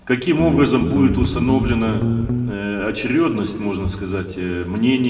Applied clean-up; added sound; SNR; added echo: none; Guitar; 3 dB; reverberation time 2.1 s.